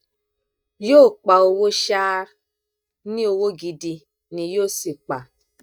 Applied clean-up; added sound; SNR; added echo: neural mask model DeepFilterNet 3.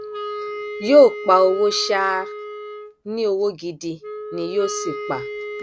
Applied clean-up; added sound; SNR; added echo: none; Wind instrument, woodwind instrument; 10 dB; none.